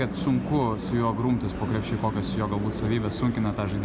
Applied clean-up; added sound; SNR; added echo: none; none; none; none.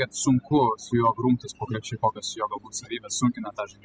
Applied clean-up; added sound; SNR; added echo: classical method spectral subtraction.